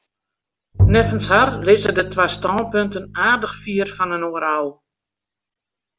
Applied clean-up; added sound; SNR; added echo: none; Bowed string instrument; 3 dB; none.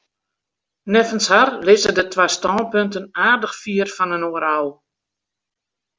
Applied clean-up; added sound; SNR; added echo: none; none; none; none.